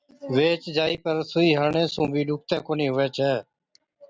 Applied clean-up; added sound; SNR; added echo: none; none; none; none.